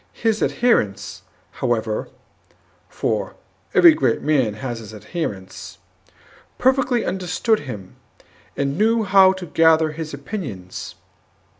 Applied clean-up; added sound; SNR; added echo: none; none; none; none.